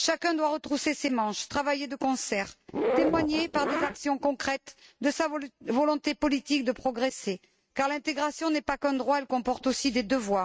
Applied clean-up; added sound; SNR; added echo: neural mask model RNNoise.